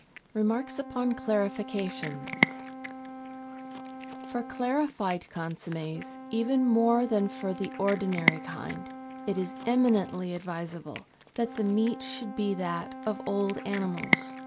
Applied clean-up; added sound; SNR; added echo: none; Cat + Brass instrument; 6 dB; none.